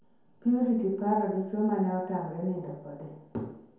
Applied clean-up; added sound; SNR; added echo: none; none; none; reverberation time 0.9 s.